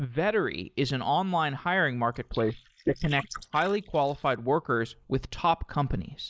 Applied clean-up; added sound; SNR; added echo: neural mask model Resemble Enhance denoiser.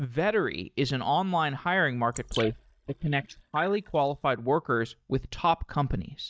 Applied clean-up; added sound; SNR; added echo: neural mask model DeepFilterNet 3.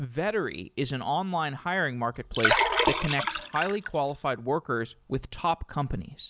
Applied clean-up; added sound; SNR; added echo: none; Liquid; -2 dB; none.